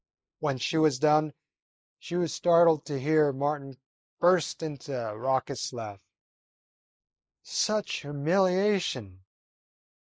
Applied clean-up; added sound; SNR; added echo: neural mask model Resemble Enhance denoiser.